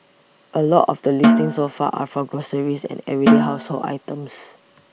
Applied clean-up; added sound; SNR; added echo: none; Snare drum; -1 dB; none.